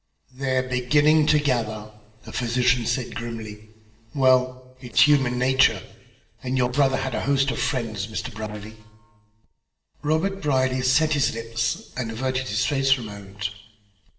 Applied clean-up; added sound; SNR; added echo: neural separator model SepFormer DNS4.